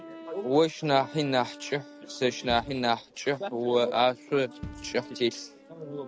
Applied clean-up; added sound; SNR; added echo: none; Bass drum + Brass instrument; 18 dB; none.